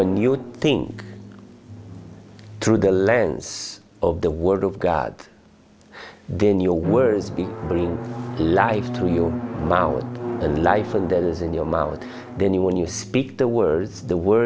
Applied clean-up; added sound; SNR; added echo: none; Drum; 11 dB; none.